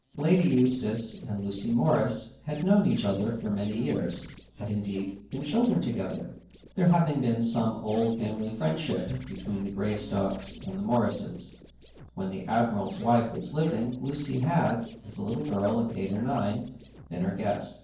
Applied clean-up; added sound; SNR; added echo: neural separator model SepFormer DNS4.